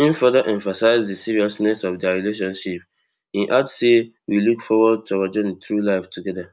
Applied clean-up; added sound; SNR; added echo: none; none; none; none.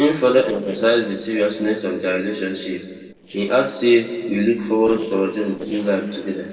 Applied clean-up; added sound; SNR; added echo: neural separator model SepFormer DNS4.